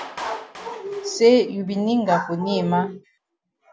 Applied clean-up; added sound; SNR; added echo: none; Clapping; 19 dB; none.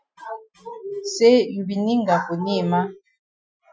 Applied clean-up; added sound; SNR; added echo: classical method Wiener filter.